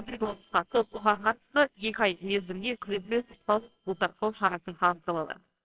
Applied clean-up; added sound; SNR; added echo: neural separator model SepFormer WHAMR!.